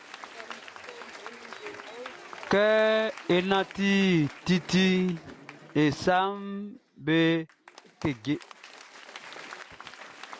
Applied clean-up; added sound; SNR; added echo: none; Applause / Crowd; 17 dB; none.